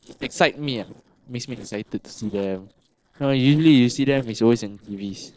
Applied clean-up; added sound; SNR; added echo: neural separator model SepFormer DNS4.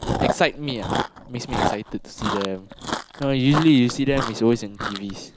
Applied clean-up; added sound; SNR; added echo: none; Chewing, mastication; 5 dB; none.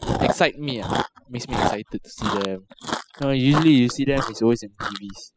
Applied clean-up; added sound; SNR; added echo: classical method spectral subtraction.